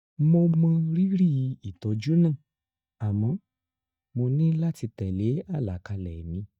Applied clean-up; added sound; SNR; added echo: neural mask model DeepFilterNet 3.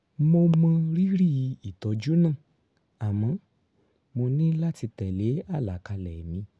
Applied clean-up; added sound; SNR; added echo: none; none; none; none.